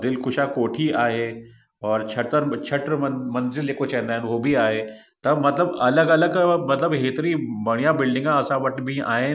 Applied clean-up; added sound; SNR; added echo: none; none; none; none.